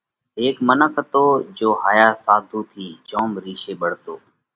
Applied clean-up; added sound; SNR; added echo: none; none; none; none.